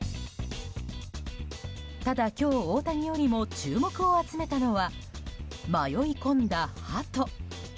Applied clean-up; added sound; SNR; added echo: none; none; none; none.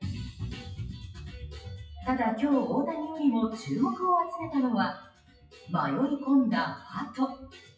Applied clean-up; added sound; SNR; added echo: classical method WPE with log-MMSE.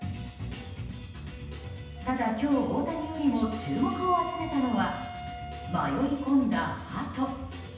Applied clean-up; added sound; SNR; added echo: none; Wind instrument, woodwind instrument; 15 dB; reverberation time 0.9 s.